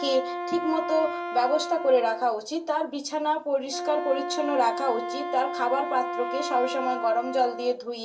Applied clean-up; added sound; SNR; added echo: none; Wind instrument, woodwind instrument; 7 dB; reverberation time 0.2 s.